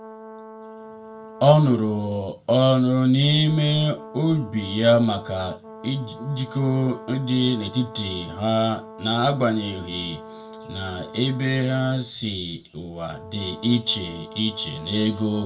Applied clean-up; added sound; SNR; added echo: none; Brass instrument; 17 dB; reverberation time 0.2 s.